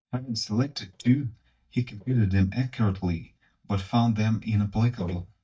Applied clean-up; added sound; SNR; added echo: neural mask model DeepFilterNet 3.